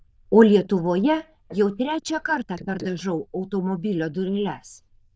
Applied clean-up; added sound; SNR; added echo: neural diffusion model UNIVERSE++.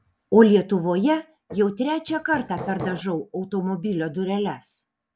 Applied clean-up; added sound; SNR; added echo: none; Hammer; 12 dB; none.